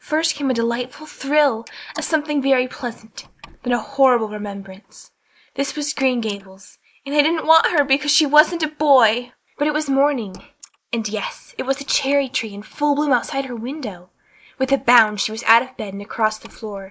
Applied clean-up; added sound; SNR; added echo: neural mask model Resemble Enhance denoiser.